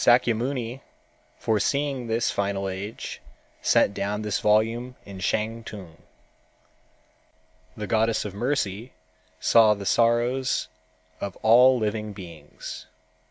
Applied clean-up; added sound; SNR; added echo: none; none; none; none.